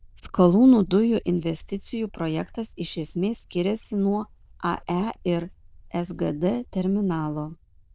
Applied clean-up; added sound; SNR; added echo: neural diffusion model UNIVERSE++.